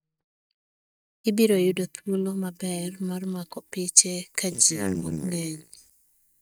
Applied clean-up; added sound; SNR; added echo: neural mask model DeepFilterNet 3.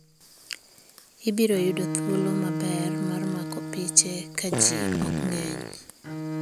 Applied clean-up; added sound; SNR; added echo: none; Bowed string instrument + Fart; 3 dB; none.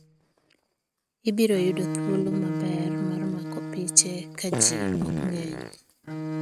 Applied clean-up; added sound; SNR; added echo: neural mask model RNNoise.